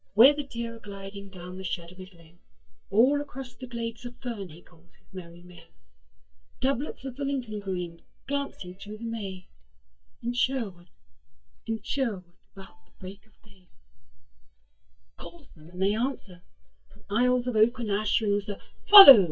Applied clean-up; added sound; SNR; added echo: neural mask model DeepFilterNet 3.